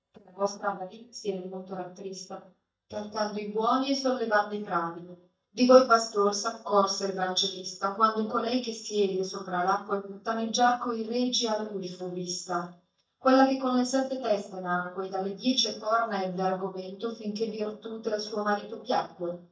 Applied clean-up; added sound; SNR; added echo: neural mask model DeepFilterNet 3.